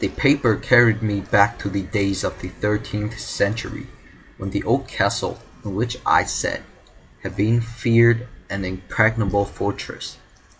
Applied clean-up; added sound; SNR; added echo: none; none; none; none.